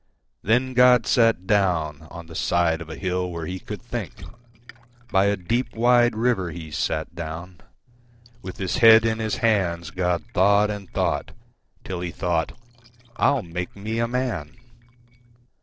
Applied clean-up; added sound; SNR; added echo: neural separator model SepFormer DNS4.